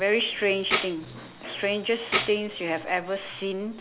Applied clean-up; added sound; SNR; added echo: none; Tambourine; 5 dB; none.